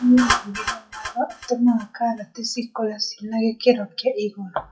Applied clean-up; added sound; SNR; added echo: classical method WPE with log-MMSE.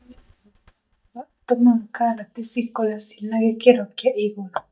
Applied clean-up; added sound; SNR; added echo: neural mask model DeepFilterNet 3.